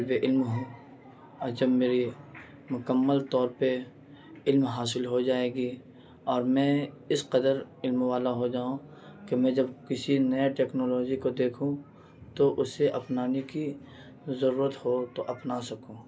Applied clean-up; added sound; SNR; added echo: none; none; none; none.